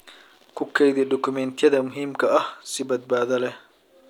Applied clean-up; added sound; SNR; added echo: none; none; none; none.